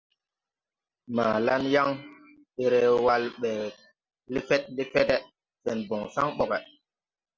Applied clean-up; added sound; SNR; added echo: none; none; none; none.